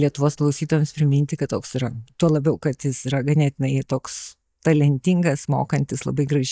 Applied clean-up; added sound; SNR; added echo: neural mask model DeepFilterNet 3.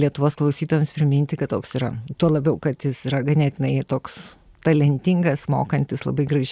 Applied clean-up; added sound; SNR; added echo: none; none; none; none.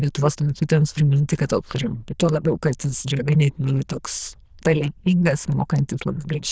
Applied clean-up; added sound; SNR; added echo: neural diffusion model UNIVERSE++.